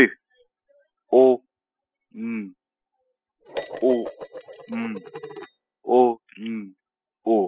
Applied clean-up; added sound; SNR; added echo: classical method spectral subtraction.